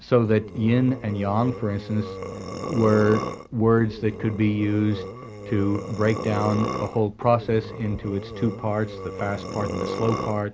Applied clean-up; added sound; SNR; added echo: none; Burping, eructation; 9 dB; none.